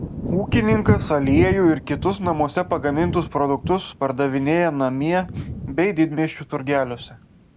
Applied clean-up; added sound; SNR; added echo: none; Thunder / Wind; 7 dB; none.